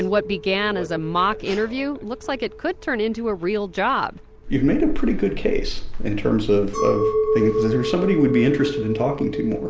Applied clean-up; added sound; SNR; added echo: none; Chink, clink; 6 dB; none.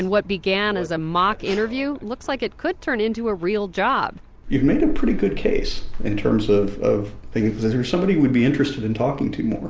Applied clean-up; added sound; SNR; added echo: none; none; none; none.